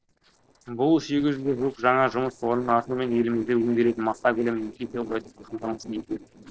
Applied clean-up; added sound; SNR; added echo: neural separator model SepFormer DNS4.